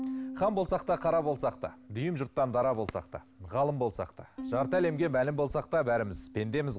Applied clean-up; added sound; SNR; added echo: none; Bowed string instrument; 13 dB; none.